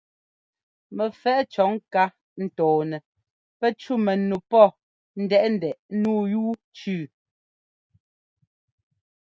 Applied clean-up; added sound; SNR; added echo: none; none; none; none.